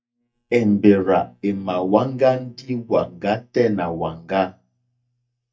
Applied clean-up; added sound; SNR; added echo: neural mask model DeepFilterNet 3.